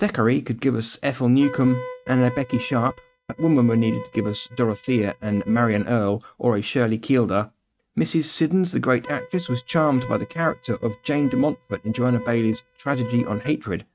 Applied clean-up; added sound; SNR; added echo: neural mask model RNNoise.